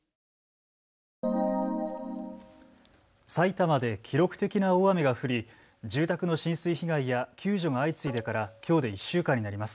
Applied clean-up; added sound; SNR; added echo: none; Tabla; 19 dB; none.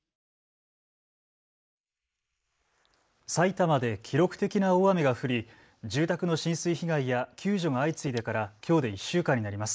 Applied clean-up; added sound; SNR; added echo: neural mask model Resemble Enhance denoiser.